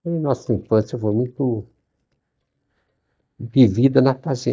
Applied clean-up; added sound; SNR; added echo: neural mask model DeepFilterNet 3.